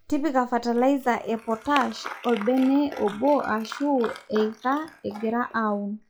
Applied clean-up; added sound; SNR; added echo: classical method log-MMSE.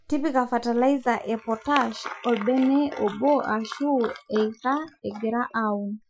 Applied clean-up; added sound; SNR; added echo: classical method Wiener filter.